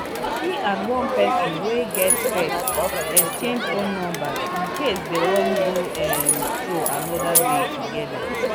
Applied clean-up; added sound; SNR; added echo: none; Crowd + Keys jangling; -4 dB; none.